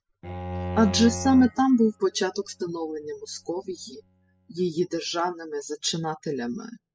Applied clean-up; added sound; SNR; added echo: classical method spectral subtraction.